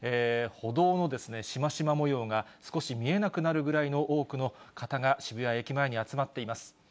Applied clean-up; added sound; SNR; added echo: none; none; none; none.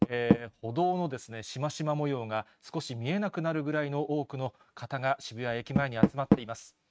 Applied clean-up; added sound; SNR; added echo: neural mask model RNNoise.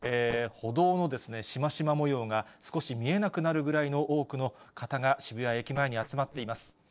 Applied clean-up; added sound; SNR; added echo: neural separator model SepFormer DNS4.